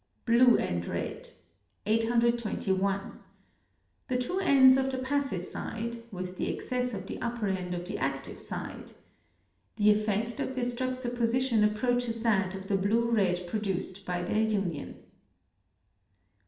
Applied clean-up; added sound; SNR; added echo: none; none; none; reverberation time 0.7 s.